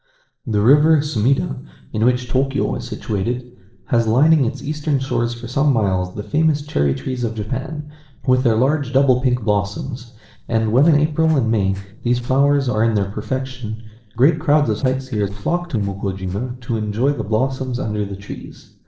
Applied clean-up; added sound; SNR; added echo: neural separator model SepFormer DNS4.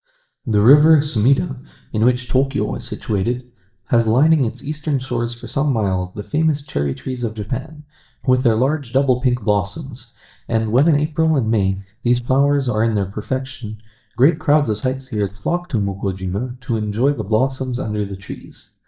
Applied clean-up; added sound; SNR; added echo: neural mask model DeepFilterNet 3.